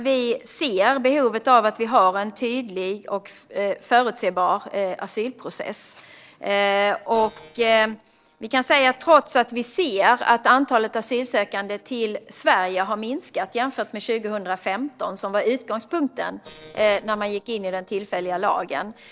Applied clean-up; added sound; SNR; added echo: neural separator model SepFormer DNS4.